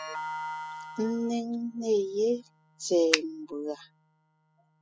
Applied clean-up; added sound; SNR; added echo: classical method spectral subtraction.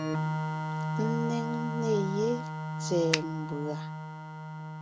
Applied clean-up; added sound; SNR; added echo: none; Finger snapping + Organ; 0 dB; none.